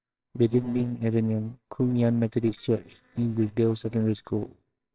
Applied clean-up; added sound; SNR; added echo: neural separator model SepFormer WHAMR!.